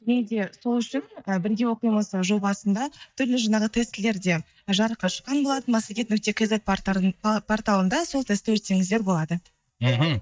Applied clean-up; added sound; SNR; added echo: neural mask model DeepFilterNet 3.